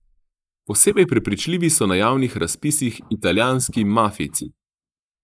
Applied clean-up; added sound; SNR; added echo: neural mask model Resemble Enhance denoiser.